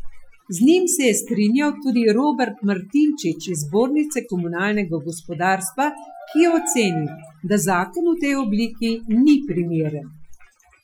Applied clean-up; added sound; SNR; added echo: classical method Wiener filter.